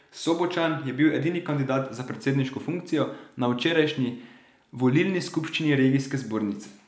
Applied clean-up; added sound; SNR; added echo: none; none; none; none.